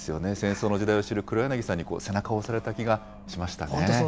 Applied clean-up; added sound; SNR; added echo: none; Bus; 18 dB; none.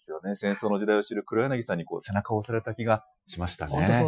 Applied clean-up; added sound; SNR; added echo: classical method Wiener filter.